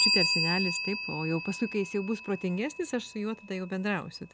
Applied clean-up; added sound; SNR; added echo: none; Bell; 1 dB; none.